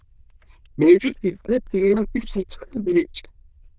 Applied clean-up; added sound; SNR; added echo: neural diffusion model UNIVERSE++.